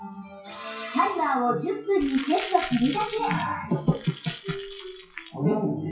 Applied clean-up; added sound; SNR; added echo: classical method WPE with log-MMSE.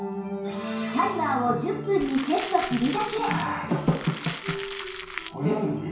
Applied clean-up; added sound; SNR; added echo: none; Crumpling, crinkling; 7 dB; reverberation time 0.6 s.